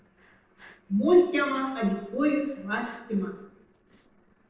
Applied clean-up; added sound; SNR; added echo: neural separator model SepFormer DNS4.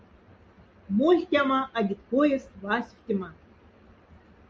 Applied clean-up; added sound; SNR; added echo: none; none; none; none.